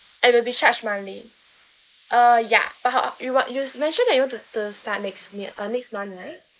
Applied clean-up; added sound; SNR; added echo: neural mask model Resemble Enhance denoiser.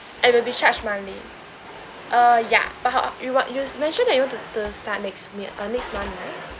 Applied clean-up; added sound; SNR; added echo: none; Domestic sounds, home sounds; 14 dB; none.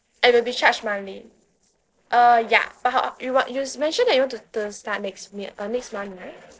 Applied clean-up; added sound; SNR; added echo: neural separator model SepFormer DNS4.